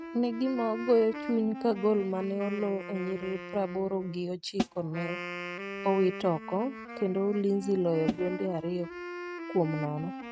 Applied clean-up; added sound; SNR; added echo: neural mask model RNNoise.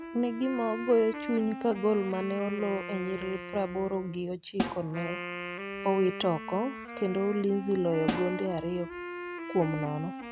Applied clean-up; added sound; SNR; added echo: none; Snare drum + Wind instrument, woodwind instrument; 8 dB; none.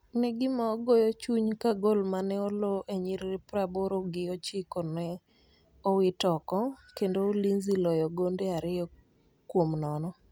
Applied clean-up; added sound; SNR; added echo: none; none; none; none.